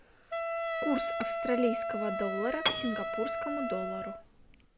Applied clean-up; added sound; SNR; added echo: none; Wind instrument, woodwind instrument + Piano; 1 dB; none.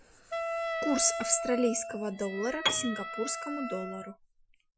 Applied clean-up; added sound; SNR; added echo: classical method Wiener filter.